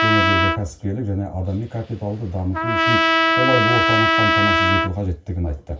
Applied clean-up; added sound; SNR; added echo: none; Trumpet; -4 dB; reverberation time 0.2 s.